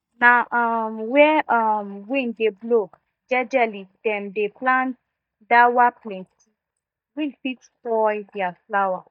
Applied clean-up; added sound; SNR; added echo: neural mask model DeepFilterNet 3.